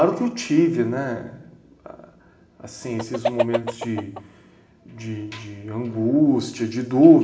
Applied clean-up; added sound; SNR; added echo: none; Chicken, rooster; 6 dB; reverberation time 1.0 s.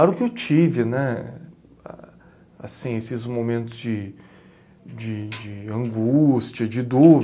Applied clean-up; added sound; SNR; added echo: none; none; none; none.